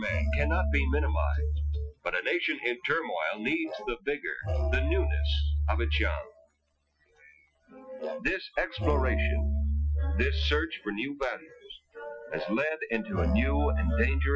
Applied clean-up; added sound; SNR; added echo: classical method Wiener filter.